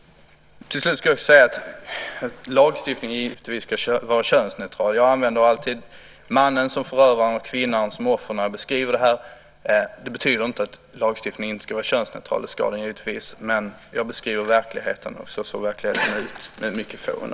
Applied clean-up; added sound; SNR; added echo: none; none; none; none.